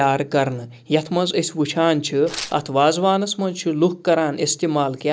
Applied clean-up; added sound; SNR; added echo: none; Tearing; 16 dB; none.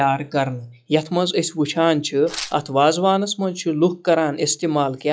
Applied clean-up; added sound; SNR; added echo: classical method log-MMSE.